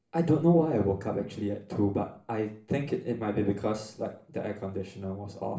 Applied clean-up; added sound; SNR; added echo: none; none; none; reverberation time 0.4 s.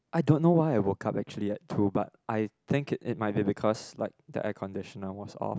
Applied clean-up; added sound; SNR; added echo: none; none; none; none.